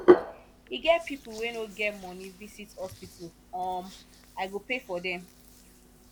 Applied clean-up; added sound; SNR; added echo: none; Hands; -3 dB; none.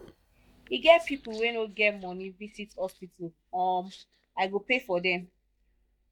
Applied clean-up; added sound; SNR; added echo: neural mask model DeepFilterNet 3.